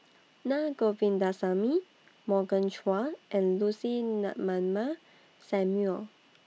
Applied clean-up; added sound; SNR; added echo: none; none; none; none.